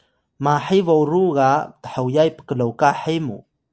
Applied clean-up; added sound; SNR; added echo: none; none; none; none.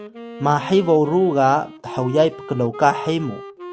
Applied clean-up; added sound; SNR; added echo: none; Wind instrument, woodwind instrument; 15 dB; none.